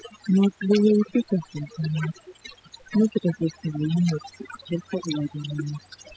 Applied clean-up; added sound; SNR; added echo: classical method spectral subtraction.